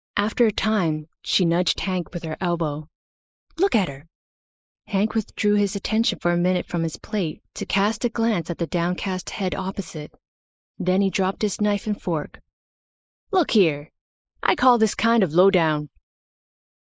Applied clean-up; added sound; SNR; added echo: neural mask model Resemble Enhance denoiser.